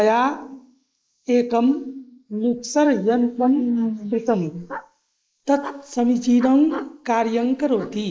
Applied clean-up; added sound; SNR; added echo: neural mask model Resemble Enhance denoiser.